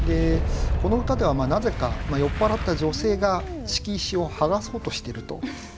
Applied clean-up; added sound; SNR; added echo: none; Boom; 3 dB; none.